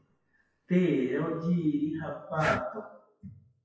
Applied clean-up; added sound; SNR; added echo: classical method WPE with log-MMSE.